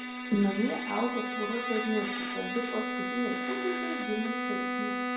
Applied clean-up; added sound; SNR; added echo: none; Bowed string instrument; 1 dB; reverberation time 0.5 s.